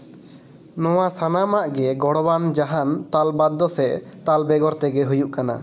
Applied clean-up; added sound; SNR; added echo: none; none; none; none.